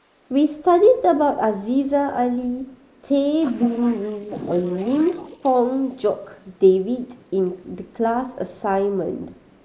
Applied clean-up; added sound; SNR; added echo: neural mask model Resemble Enhance denoiser.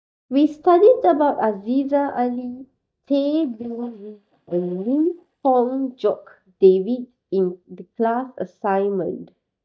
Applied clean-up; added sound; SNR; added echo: neural mask model DeepFilterNet 3.